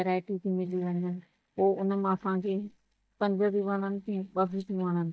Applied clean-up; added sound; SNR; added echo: neural mask model DeepFilterNet 3.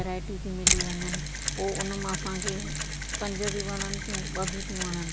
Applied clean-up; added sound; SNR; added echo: none; Mechanisms; -4 dB; none.